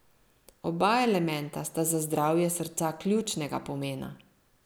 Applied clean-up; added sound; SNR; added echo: none; none; none; none.